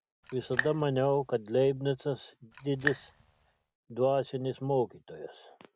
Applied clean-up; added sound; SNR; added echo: none; Raindrop; 7 dB; none.